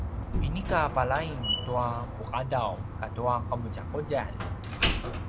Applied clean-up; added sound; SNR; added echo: none; Slam; 1 dB; none.